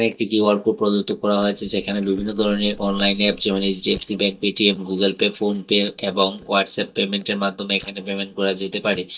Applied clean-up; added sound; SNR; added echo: neural mask model DeepFilterNet 3.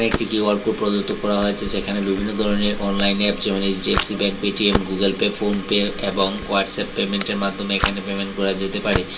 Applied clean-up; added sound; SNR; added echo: none; Camera; 8 dB; reverberation time 0.2 s.